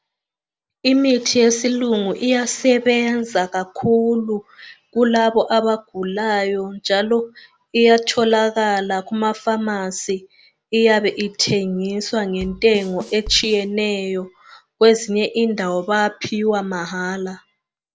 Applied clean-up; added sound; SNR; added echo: none; Bass drum / Snare drum / Drum kit; 17 dB; none.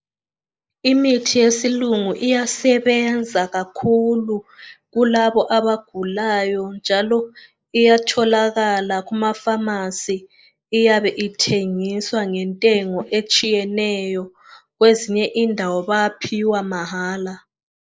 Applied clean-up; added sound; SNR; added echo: neural mask model Resemble Enhance denoiser.